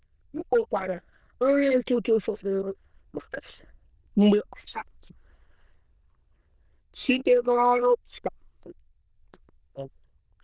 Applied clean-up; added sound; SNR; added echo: neural diffusion model UNIVERSE++.